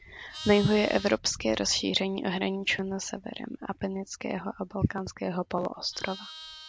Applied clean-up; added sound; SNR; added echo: none; Livestock, farm animals, working animals; 18 dB; none.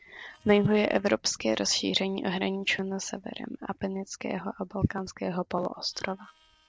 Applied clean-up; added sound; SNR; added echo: neural separator model SepFormer DNS4.